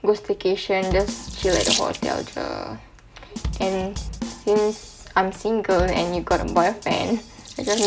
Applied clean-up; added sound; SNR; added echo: none; Drum kit + Sink (filling or washing) / Water tap, faucet; 8 dB; none.